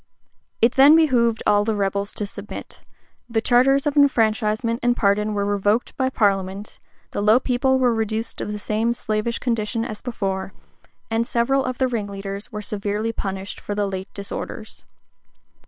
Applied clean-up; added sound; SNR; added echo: neural separator model SepFormer WHAM!.